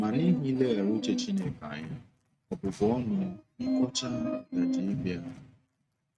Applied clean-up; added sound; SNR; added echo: neural mask model RNNoise.